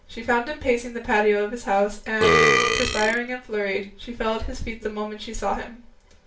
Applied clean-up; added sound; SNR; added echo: none; Burping, eructation; -4 dB; reverberation time 0.3 s.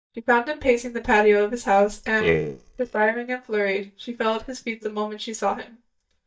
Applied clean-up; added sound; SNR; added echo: neural mask model DeepFilterNet 3.